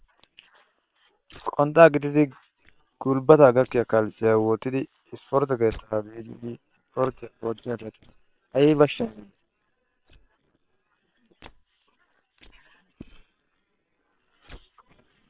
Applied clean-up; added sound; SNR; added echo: neural separator model SepFormer WHAM!.